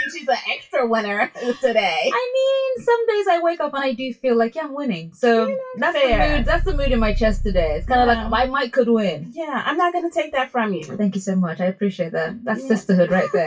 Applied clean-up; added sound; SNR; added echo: classical method WPE with log-MMSE.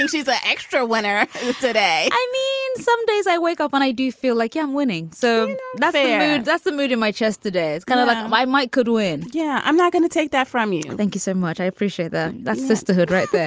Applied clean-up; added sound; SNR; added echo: none; none; none; none.